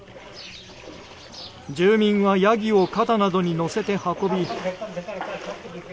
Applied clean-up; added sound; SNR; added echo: none; none; none; none.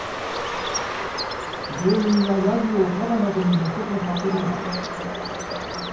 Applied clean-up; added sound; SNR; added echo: none; Bird; 5 dB; reverberation time 0.9 s.